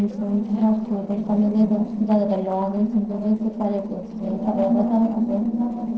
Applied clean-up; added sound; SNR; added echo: neural separator model SepFormer DNS4.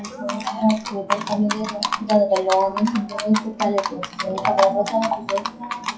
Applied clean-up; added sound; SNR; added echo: classical method WPE with log-MMSE.